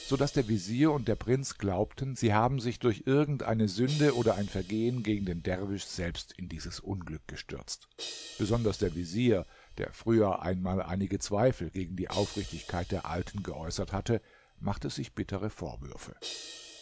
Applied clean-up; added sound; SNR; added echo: none; Crash cymbal; 20 dB; none.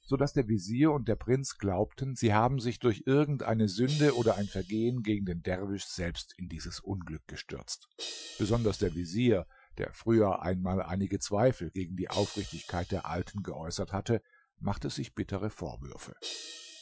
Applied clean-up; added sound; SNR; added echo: classical method Wiener filter.